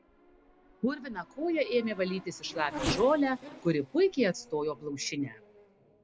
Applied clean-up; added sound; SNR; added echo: none; Race car, auto racing / Accelerating, revving, vroom; 12 dB; none.